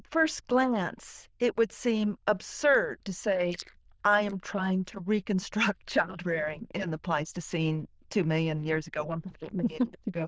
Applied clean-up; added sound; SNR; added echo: neural diffusion model UNIVERSE++.